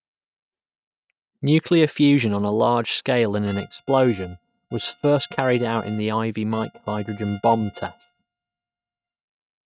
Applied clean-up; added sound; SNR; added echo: neural mask model RNNoise.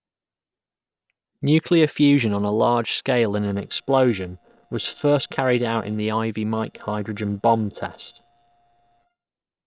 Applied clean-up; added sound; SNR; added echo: neural separator model SepFormer DNS4.